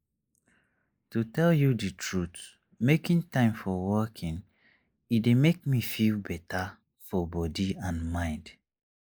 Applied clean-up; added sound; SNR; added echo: neural mask model Resemble Enhance denoiser.